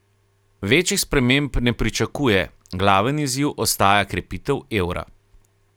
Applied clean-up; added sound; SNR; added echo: none; none; none; none.